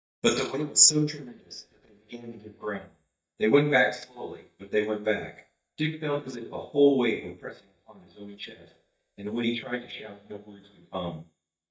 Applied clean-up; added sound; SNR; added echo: neural mask model DeepFilterNet 3.